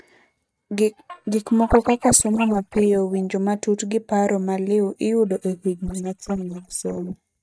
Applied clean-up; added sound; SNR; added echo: neural mask model DeepFilterNet 3.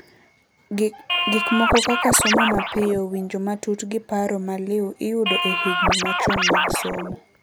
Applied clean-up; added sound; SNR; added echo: none; Scratching (performance technique); -3 dB; none.